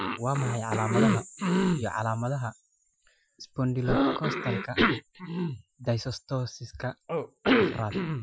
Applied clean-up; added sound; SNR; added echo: classical method Wiener filter.